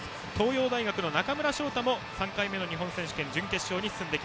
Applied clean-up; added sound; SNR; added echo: none; none; none; none.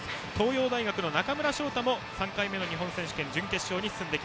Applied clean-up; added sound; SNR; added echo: none; Mechanisms; 16 dB; none.